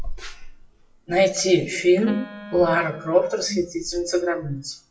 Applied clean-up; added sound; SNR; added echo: classical method WPE with log-MMSE.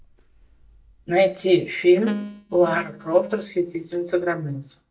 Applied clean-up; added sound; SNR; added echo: neural mask model DeepFilterNet 3.